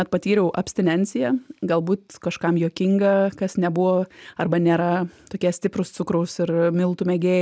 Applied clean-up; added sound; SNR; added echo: none; none; none; none.